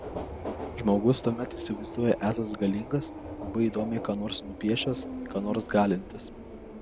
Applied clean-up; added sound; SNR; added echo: none; Subway, metro, underground; 9 dB; none.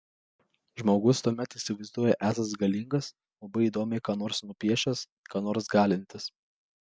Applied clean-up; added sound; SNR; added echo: none; none; none; none.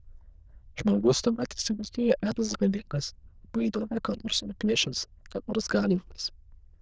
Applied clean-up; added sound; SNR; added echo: neural diffusion model UNIVERSE++.